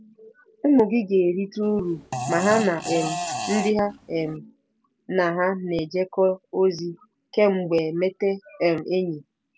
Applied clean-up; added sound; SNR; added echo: none; Fart; 7 dB; none.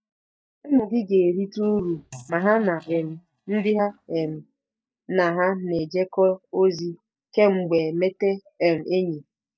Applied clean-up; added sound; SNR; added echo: neural mask model DeepFilterNet 3.